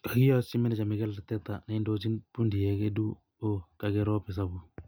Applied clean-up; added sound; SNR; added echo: none; none; none; none.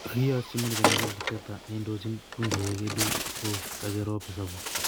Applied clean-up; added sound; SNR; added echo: none; Bird; 1 dB; none.